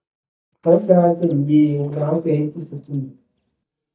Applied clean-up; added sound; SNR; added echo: neural mask model DeepFilterNet 3.